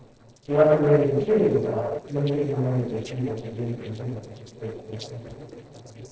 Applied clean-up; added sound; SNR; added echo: neural separator model SepFormer DNS4.